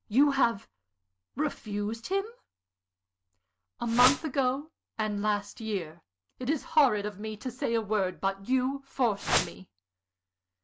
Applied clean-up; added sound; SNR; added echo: none; Whoosh, swoosh, swish; 0 dB; none.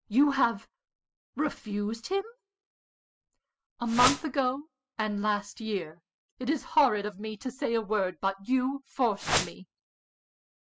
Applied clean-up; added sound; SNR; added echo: classical method spectral subtraction.